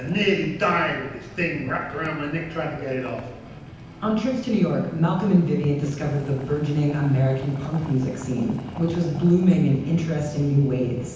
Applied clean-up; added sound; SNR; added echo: none; Boiling; 18 dB; reverberation time 0.9 s.